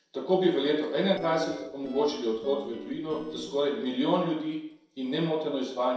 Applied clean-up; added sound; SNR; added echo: neural separator model SepFormer DNS4.